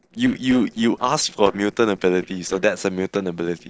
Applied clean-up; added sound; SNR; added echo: neural separator model SepFormer DNS4.